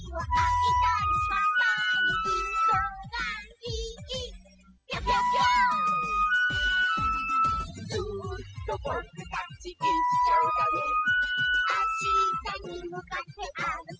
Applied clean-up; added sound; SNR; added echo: classical method spectral subtraction.